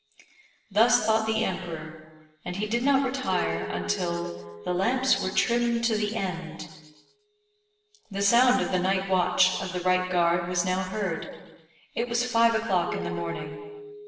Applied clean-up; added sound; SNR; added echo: none; Keyboard (musical); 16 dB; reverberation time 1.3 s.